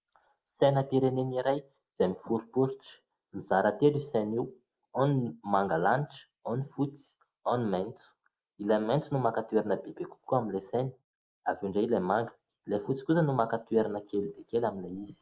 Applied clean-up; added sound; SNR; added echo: neural mask model Resemble Enhance denoiser.